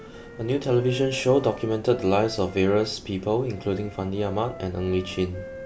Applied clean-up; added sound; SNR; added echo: none; Wind instrument, woodwind instrument; 18 dB; none.